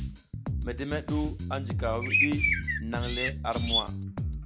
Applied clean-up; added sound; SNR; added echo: none; Bird + Bass guitar; -5 dB; none.